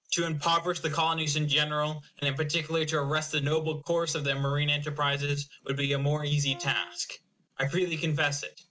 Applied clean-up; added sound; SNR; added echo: none; Brass instrument; 20 dB; none.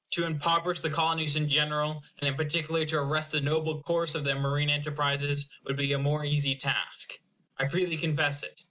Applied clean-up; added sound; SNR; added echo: none; none; none; none.